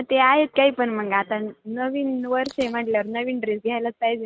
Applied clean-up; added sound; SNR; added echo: neural mask model RNNoise.